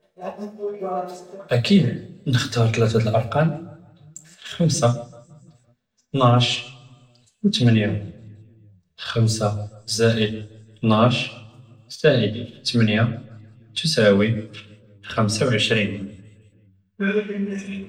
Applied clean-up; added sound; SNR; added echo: none; none; none; reverberation time 0.6 s.